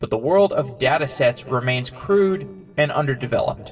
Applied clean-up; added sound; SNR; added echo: neural separator model SepFormer DNS4.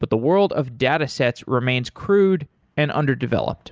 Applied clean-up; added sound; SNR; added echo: none; none; none; none.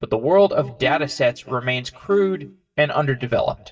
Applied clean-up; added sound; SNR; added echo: neural mask model DeepFilterNet 3.